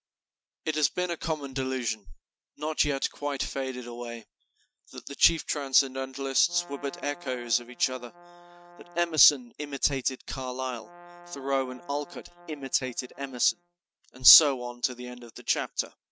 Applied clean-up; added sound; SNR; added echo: neural mask model RNNoise.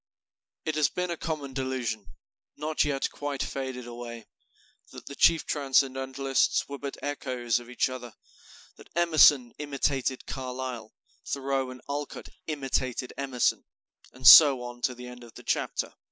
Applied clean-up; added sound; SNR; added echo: neural mask model Resemble Enhance denoiser.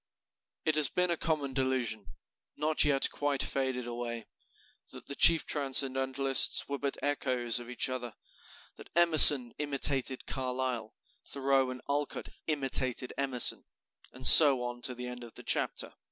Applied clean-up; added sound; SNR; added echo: none; none; none; none.